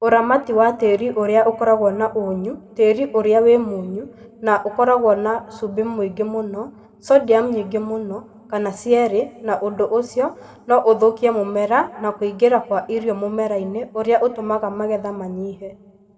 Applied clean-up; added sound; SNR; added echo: none; none; none; reverberation time 1.2 s.